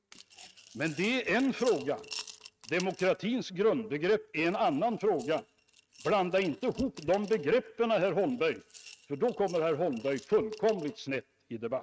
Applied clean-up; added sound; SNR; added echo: neural mask model RNNoise.